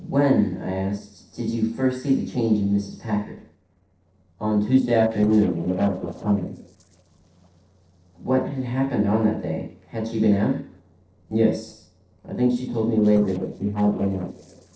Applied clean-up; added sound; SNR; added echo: neural separator model SepFormer DNS4.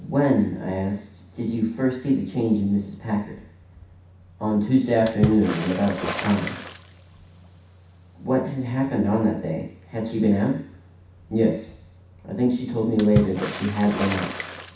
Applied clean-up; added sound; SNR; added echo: none; Water / Splash, splatter; 11 dB; reverberation time 0.7 s.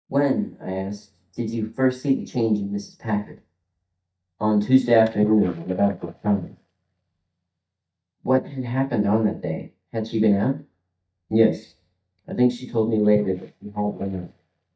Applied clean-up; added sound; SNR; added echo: neural mask model DeepFilterNet 3.